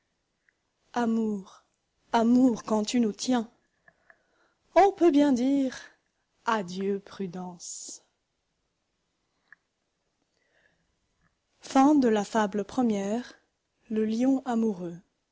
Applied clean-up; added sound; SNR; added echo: none; none; none; none.